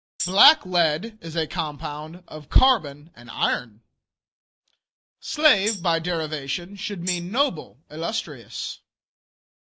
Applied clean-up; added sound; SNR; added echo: none; Tambourine; 11 dB; none.